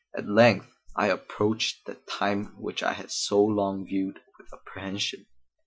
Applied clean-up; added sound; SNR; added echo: classical method Wiener filter.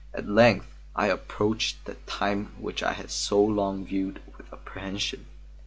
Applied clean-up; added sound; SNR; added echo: none; none; none; none.